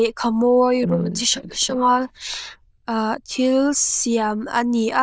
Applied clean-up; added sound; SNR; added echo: neural diffusion model UNIVERSE++.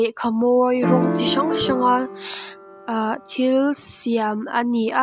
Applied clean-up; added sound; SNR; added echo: none; Piano; 5 dB; none.